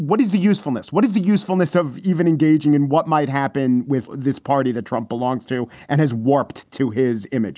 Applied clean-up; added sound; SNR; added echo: none; none; none; none.